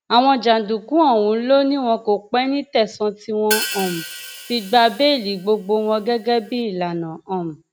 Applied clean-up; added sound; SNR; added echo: none; Hi-hat; 11 dB; none.